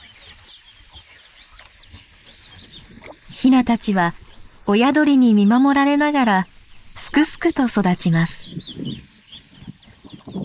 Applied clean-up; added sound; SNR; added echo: neural mask model Resemble Enhance denoiser.